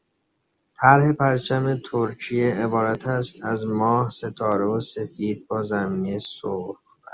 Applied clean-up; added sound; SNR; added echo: none; none; none; none.